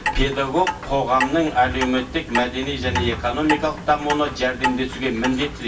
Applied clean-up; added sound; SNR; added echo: none; Clock; 6 dB; reverberation time 0.2 s.